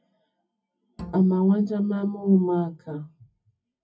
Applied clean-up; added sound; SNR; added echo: classical method WPE with log-MMSE.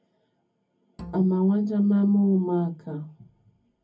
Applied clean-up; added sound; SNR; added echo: none; Bowed string instrument; 19 dB; reverberation time 0.3 s.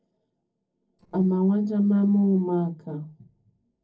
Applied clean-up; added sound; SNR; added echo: neural separator model SepFormer DNS4.